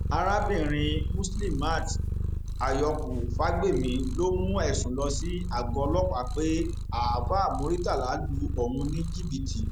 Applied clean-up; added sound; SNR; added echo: none; Purr; 0 dB; none.